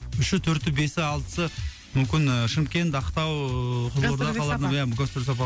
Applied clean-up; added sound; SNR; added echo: none; none; none; none.